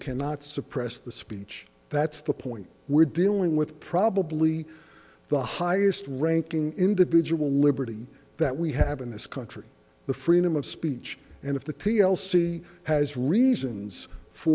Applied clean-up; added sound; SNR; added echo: none; none; none; none.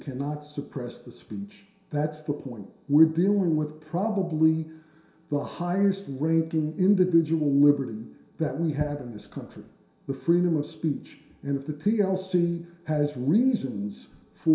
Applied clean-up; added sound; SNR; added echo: none; none; none; reverberation time 0.7 s.